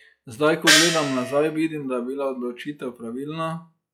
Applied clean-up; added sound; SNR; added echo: classical method log-MMSE.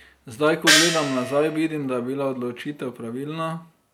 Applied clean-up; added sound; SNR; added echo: none; Gong; -4 dB; none.